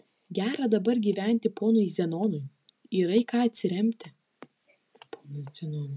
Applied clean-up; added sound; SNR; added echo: none; none; none; none.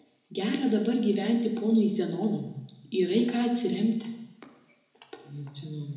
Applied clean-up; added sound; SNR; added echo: none; none; none; reverberation time 0.9 s.